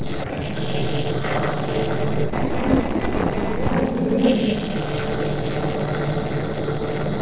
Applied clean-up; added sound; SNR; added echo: neural separator model SepFormer DNS4.